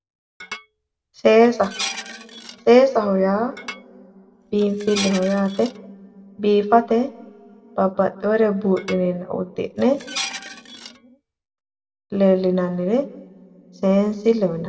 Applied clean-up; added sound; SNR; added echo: none; Dishes, pots, and pans; 14 dB; reverberation time 1.4 s.